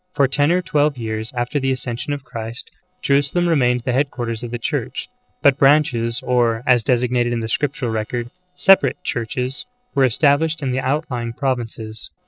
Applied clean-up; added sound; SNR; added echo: neural separator model SepFormer DNS4.